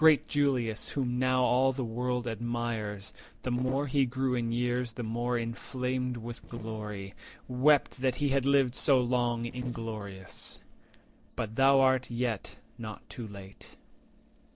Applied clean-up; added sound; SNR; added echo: neural separator model SepFormer DNS4.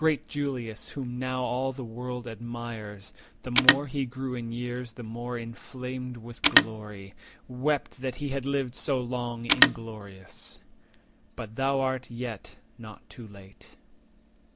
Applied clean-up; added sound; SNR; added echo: none; Telephone; -1 dB; none.